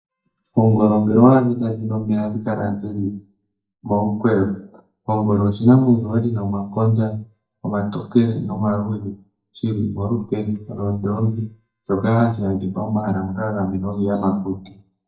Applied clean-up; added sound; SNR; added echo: neural mask model DeepFilterNet 3.